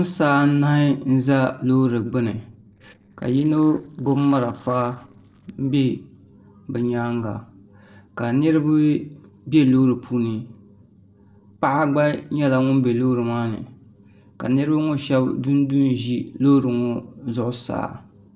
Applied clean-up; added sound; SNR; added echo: neural separator model SepFormer DNS4.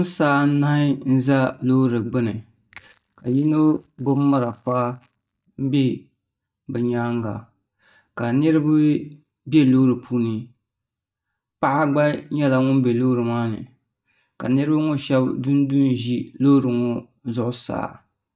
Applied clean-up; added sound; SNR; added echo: neural mask model DeepFilterNet 3.